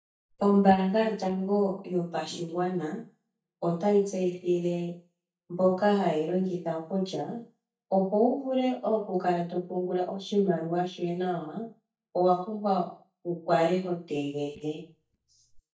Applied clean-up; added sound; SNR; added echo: neural mask model DeepFilterNet 3.